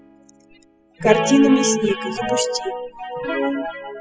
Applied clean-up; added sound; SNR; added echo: classical method spectral subtraction.